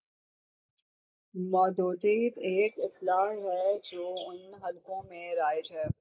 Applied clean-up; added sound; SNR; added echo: neural mask model Resemble Enhance denoiser.